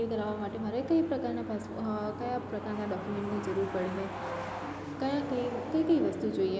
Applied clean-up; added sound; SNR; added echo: none; Truck; 12 dB; none.